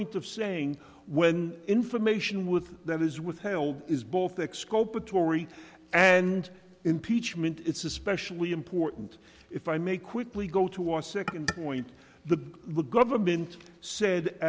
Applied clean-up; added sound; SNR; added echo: none; none; none; none.